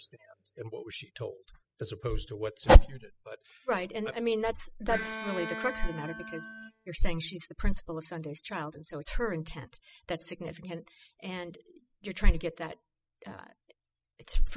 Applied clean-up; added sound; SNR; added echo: classical method spectral subtraction.